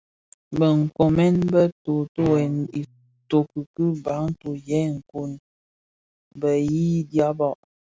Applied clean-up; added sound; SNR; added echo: none; Bowed string instrument; 17 dB; none.